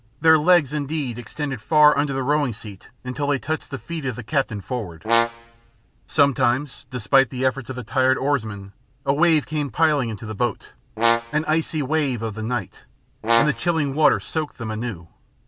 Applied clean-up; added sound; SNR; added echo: none; Brass instrument; 3 dB; none.